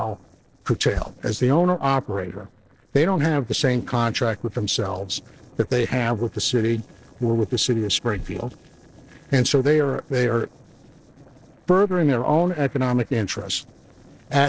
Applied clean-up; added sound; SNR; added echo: neural separator model SepFormer DNS4.